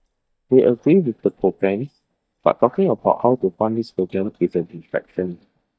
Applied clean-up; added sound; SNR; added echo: neural mask model DeepFilterNet 3.